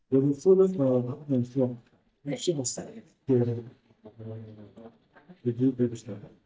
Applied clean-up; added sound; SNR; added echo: neural mask model DeepFilterNet 3.